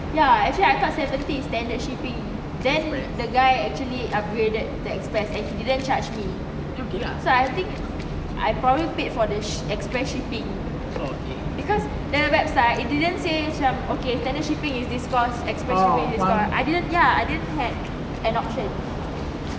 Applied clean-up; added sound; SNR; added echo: none; none; none; none.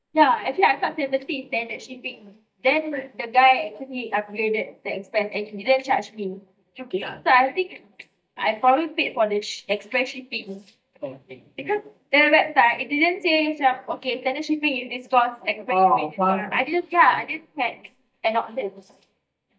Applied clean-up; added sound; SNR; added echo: neural mask model DeepFilterNet 3.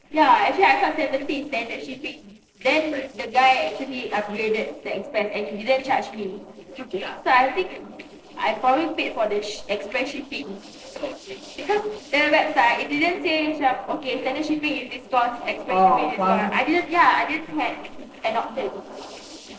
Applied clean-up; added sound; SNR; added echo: neural separator model SepFormer DNS4.